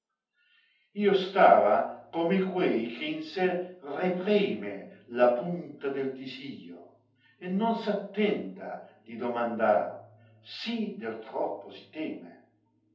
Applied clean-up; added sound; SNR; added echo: none; none; none; reverberation time 0.6 s.